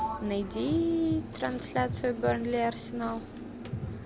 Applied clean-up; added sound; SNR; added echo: none; Sliding door; 14 dB; none.